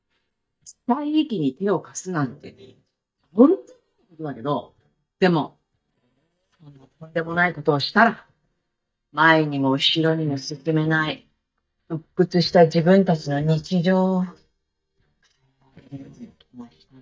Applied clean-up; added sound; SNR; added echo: neural mask model DeepFilterNet 3.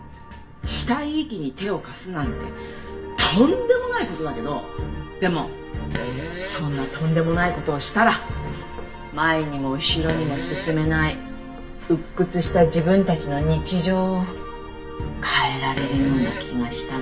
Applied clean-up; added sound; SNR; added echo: none; Fart; 10 dB; reverberation time 0.1 s.